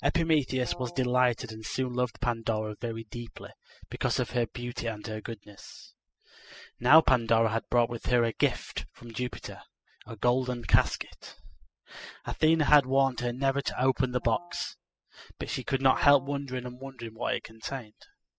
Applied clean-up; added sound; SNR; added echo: classical method spectral subtraction.